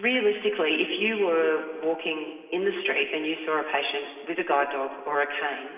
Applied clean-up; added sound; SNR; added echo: none; none; none; reverberation time 2.1 s.